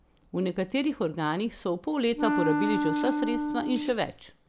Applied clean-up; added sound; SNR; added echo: none; Wind instrument, woodwind instrument + Tambourine; -2 dB; none.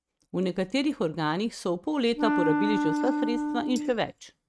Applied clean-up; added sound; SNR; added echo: neural mask model RNNoise.